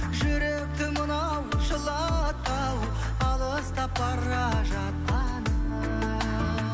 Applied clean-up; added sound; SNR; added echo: none; Wind instrument, woodwind instrument; 14 dB; none.